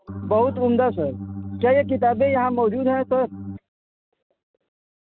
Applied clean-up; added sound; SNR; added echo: neural mask model RNNoise.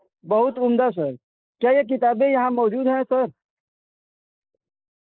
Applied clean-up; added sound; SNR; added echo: neural mask model Resemble Enhance denoiser.